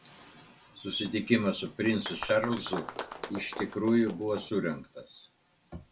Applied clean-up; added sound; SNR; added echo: none; Applause; 11 dB; reverberation time 0.2 s.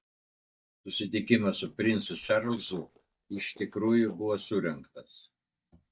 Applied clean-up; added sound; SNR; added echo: neural mask model DeepFilterNet 3.